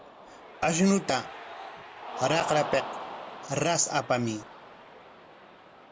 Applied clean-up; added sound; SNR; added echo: none; Cheering; 10 dB; none.